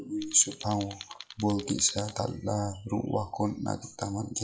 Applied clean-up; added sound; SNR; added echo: classical method WPE with log-MMSE.